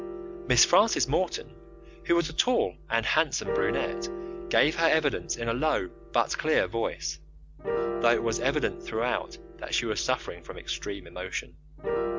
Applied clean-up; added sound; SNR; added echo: none; Piano; 8 dB; none.